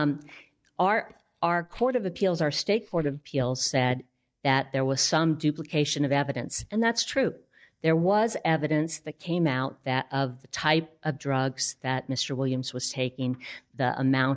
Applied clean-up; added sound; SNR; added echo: neural mask model DeepFilterNet 3.